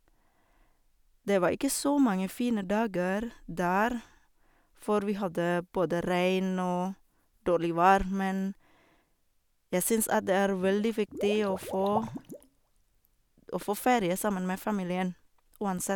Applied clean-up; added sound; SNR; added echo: none; Liquid; 12 dB; none.